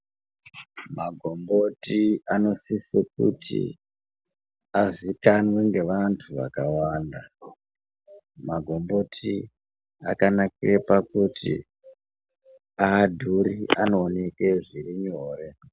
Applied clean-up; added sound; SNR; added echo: none; none; none; none.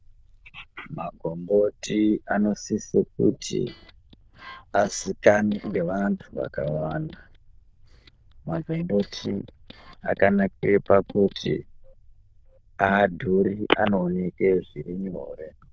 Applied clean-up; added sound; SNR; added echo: neural diffusion model UNIVERSE++.